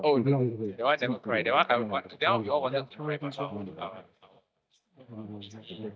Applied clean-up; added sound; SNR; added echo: neural mask model DeepFilterNet 3.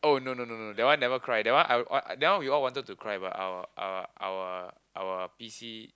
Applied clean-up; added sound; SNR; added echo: none; none; none; none.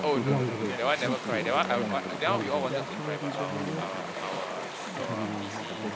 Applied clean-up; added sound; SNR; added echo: none; Chatter / Stream; 0 dB; none.